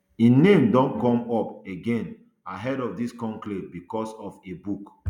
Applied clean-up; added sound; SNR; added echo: none; Bowed string instrument; 19 dB; none.